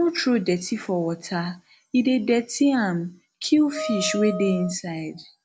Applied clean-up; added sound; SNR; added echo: none; Wind instrument, woodwind instrument; 8 dB; none.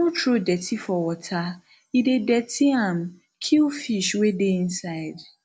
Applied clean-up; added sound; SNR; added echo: none; none; none; none.